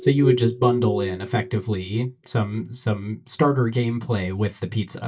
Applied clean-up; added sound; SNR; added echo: neural mask model DeepFilterNet 3.